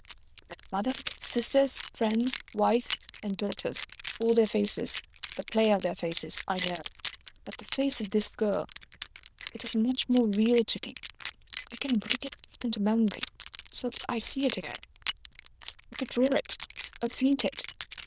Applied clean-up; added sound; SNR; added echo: neural diffusion model UNIVERSE++.